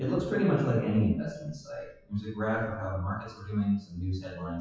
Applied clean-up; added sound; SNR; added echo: classical method WPE with log-MMSE.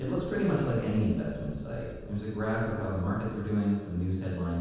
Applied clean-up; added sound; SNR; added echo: none; Wind; 17 dB; reverberation time 1.2 s.